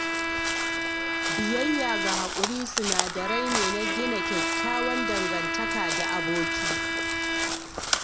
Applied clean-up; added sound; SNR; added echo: none; Crow + Bowed string instrument; -5 dB; none.